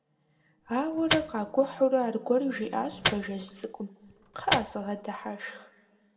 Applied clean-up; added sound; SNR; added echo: none; Microwave oven; 4 dB; reverberation time 1.2 s.